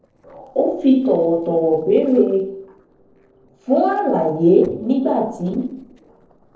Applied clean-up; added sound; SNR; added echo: neural separator model SepFormer DNS4.